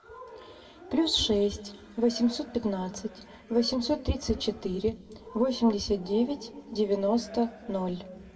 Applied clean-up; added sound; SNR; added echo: none; Cheering; 20 dB; reverberation time 1.8 s.